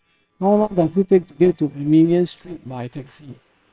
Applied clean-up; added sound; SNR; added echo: neural separator model SepFormer WHAM!.